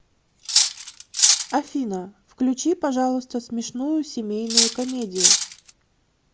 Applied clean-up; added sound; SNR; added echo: none; Cutlery, silverware; -5 dB; none.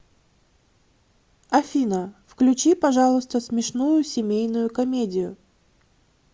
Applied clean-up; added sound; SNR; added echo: none; none; none; none.